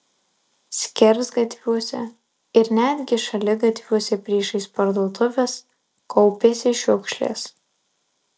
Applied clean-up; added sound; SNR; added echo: none; none; none; none.